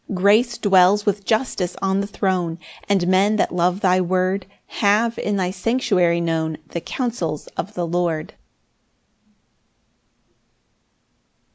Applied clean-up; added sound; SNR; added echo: none; none; none; none.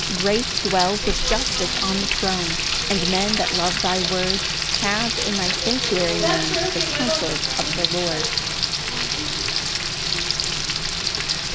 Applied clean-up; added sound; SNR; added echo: none; Frying (food); -4 dB; none.